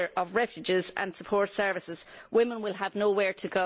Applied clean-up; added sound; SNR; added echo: none; none; none; none.